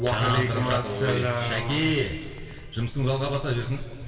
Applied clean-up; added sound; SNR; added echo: none; Crackle; 15 dB; reverberation time 2.2 s.